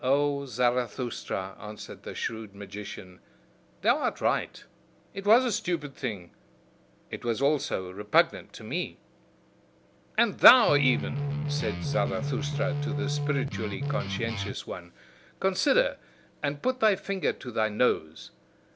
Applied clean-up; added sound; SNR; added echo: none; Guitar; 1 dB; none.